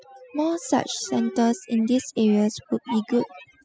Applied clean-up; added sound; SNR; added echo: classical method spectral subtraction.